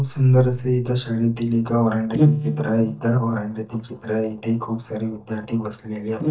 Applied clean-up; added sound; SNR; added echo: neural mask model DeepFilterNet 3.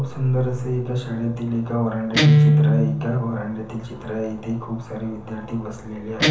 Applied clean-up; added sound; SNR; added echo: none; Guitar; -2 dB; reverberation time 0.7 s.